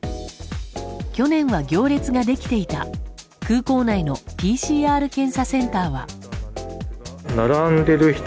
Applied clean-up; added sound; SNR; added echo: none; none; none; none.